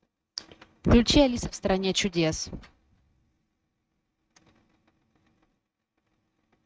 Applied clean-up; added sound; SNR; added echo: neural mask model RNNoise.